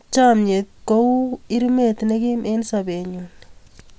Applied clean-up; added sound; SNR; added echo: none; none; none; none.